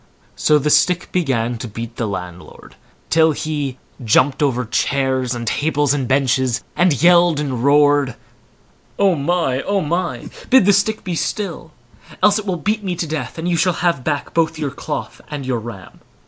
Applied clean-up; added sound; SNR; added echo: none; Whoosh, swoosh, swish; 14 dB; none.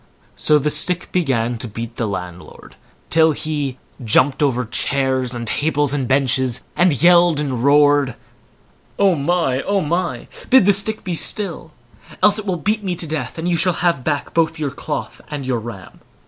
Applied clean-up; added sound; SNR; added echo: none; none; none; none.